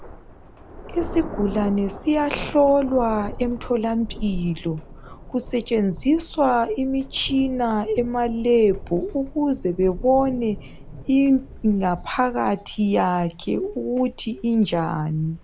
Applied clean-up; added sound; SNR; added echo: none; Thunder; 14 dB; none.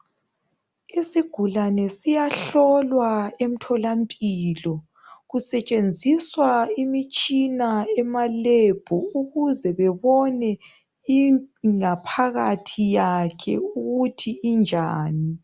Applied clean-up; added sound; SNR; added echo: none; none; none; none.